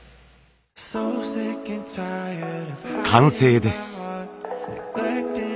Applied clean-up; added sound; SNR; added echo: none; none; none; none.